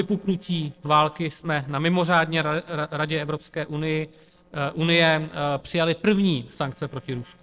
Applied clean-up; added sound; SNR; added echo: neural separator model SepFormer DNS4.